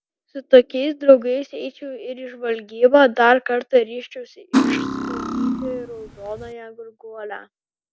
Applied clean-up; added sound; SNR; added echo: none; Cutlery, silverware; 3 dB; none.